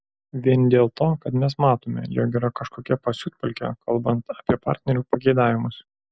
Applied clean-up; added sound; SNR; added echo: none; none; none; none.